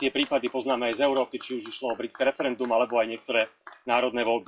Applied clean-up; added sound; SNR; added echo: classical method WPE with log-MMSE.